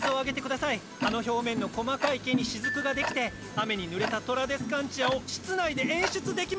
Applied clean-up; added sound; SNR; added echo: none; Tick-tock + Glockenspiel; 5 dB; none.